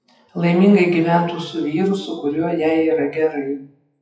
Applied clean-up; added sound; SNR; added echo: classical method WPE with log-MMSE.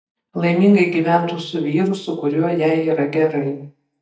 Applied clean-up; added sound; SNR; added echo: neural mask model DeepFilterNet 3.